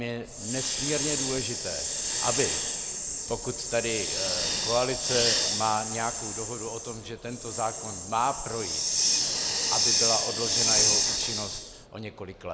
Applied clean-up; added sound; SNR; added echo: none; Hiss; -4 dB; none.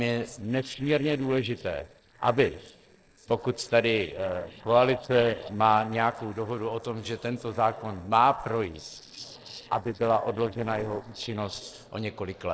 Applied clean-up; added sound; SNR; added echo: neural separator model SepFormer DNS4.